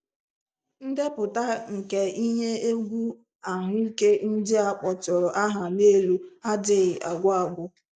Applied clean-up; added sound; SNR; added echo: none; none; none; none.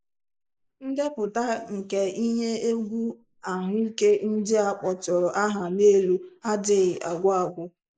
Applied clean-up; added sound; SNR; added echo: neural mask model Resemble Enhance denoiser.